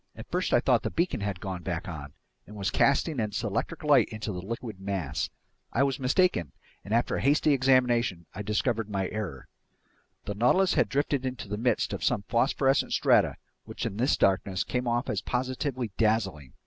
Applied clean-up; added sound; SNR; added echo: none; none; none; none.